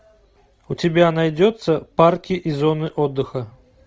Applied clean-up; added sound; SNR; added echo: none; none; none; none.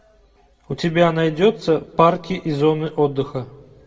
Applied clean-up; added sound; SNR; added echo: none; none; none; reverberation time 0.2 s.